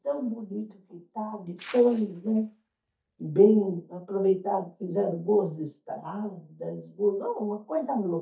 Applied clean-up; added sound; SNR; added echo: neural mask model DeepFilterNet 3.